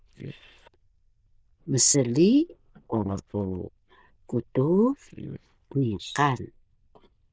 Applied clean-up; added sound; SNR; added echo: neural diffusion model UNIVERSE++.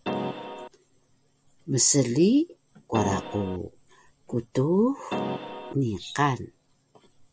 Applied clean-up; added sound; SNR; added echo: none; Keyboard (musical); 4 dB; none.